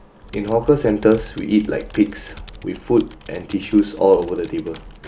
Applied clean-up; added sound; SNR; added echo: none; Computer keyboard; 19 dB; none.